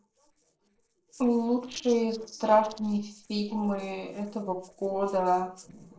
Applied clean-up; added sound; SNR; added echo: neural separator model SepFormer DNS4.